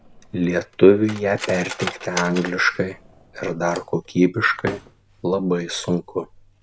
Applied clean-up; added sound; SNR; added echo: none; Cutlery, silverware; 15 dB; none.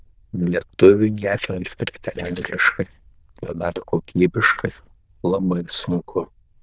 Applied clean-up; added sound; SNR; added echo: neural diffusion model UNIVERSE++.